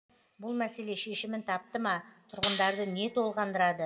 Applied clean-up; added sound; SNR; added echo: none; Cutlery, silverware; -4 dB; reverberation time 1.6 s.